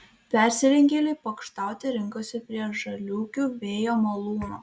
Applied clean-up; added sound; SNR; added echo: none; none; none; none.